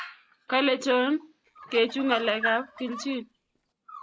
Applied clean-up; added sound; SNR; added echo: none; Dog + Fowl; 12 dB; none.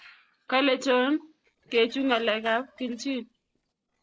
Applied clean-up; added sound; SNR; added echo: neural separator model SepFormer DNS4.